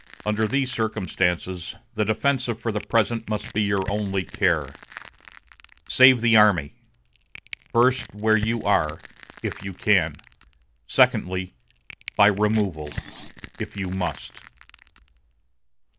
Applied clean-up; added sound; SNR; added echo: none; Screech + Crushing; 16 dB; none.